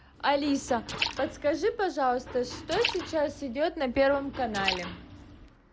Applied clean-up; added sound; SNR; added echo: none; Liquid; 9 dB; none.